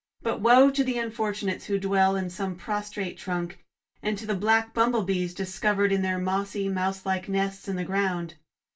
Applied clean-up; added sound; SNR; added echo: none; none; none; reverberation time 0.2 s.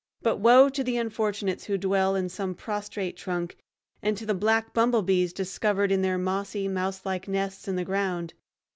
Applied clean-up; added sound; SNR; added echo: none; none; none; none.